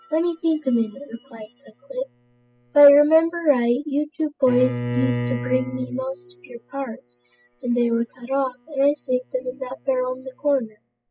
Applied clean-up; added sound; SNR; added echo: classical method spectral subtraction.